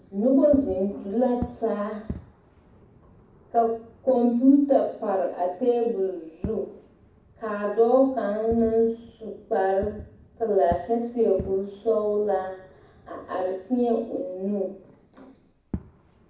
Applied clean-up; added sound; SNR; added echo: none; Fireworks; 18 dB; reverberation time 0.6 s.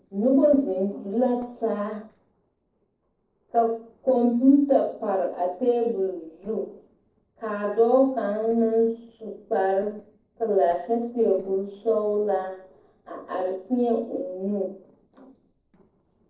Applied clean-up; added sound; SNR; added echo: neural separator model SepFormer DNS4.